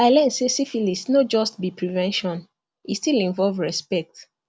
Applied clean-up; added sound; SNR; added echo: none; none; none; none.